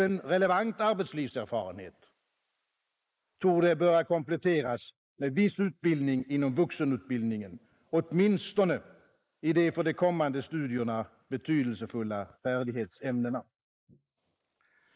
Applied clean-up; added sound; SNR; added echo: neural mask model Resemble Enhance denoiser.